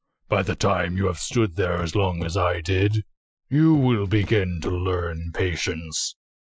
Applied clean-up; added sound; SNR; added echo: classical method Wiener filter.